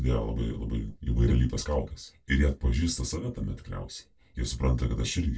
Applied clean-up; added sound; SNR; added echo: none; none; none; reverberation time 0.2 s.